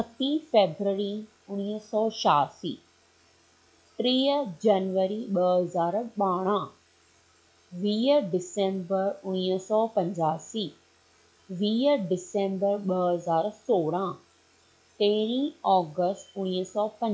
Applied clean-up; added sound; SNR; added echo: classical method log-MMSE.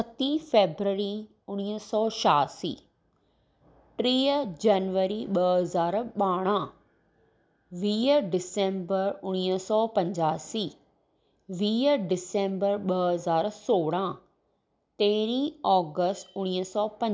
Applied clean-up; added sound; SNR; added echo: none; none; none; none.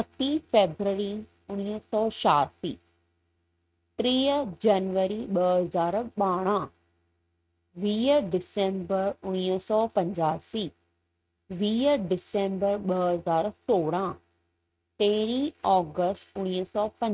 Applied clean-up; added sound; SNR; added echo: neural mask model RNNoise.